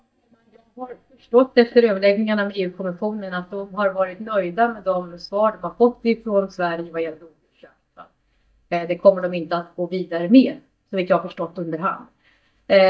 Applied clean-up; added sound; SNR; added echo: neural mask model DeepFilterNet 3.